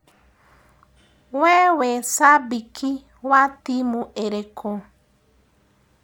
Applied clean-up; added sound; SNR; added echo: none; none; none; none.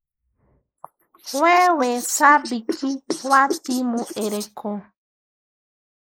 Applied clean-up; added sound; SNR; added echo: neural mask model Resemble Enhance denoiser.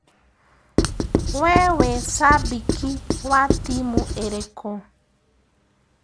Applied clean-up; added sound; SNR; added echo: none; Writing; 0 dB; none.